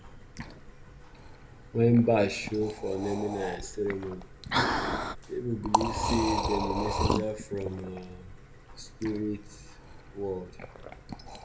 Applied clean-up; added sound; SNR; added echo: none; Liquid; 3 dB; reverberation time 1.0 s.